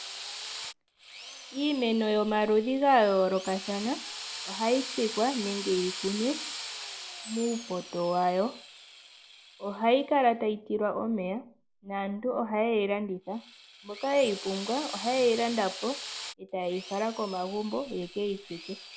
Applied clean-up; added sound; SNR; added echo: none; Drill; 12 dB; none.